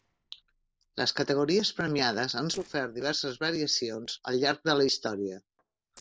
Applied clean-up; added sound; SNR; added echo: neural separator model SepFormer DNS4.